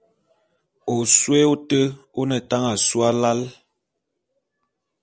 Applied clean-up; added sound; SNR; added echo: none; none; none; none.